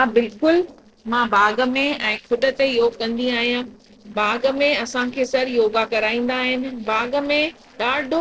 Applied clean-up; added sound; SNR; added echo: neural separator model SepFormer DNS4.